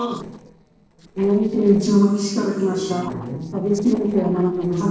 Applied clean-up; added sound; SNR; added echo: neural separator model SepFormer DNS4.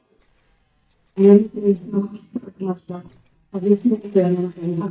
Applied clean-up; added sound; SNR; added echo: neural mask model DeepFilterNet 3.